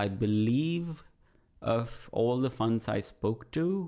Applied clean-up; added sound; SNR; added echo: none; none; none; none.